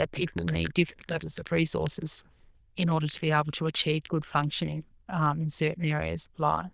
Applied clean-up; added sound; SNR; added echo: neural diffusion model UNIVERSE++.